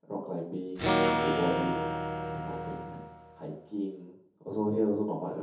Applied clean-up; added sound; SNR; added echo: none; Acoustic guitar / Strum; -3 dB; reverberation time 0.6 s.